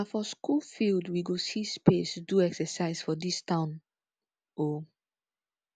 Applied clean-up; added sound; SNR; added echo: none; none; none; none.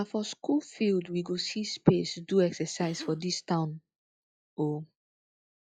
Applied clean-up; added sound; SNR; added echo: classical method log-MMSE.